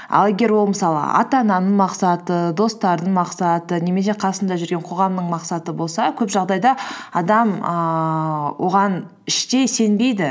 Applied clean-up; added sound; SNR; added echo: none; none; none; none.